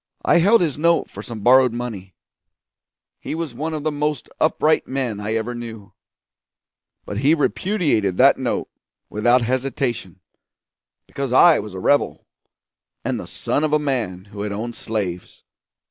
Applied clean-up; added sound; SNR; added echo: none; none; none; none.